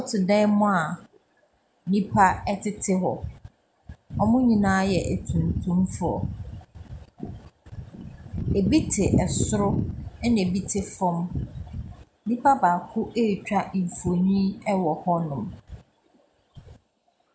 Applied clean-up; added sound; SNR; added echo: none; none; none; none.